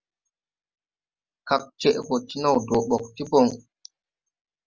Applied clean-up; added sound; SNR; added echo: none; none; none; none.